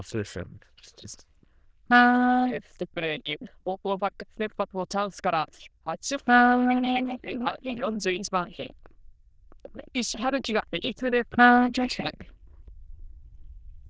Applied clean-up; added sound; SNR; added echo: neural diffusion model UNIVERSE++.